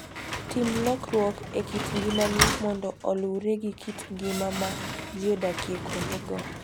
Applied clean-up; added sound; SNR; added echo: none; Slam; 3 dB; none.